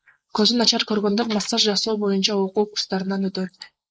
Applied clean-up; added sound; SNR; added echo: neural mask model Resemble Enhance denoiser.